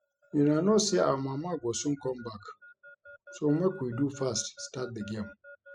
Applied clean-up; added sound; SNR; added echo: classical method spectral subtraction.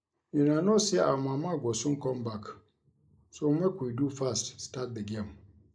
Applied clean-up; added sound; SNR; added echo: neural mask model Resemble Enhance denoiser.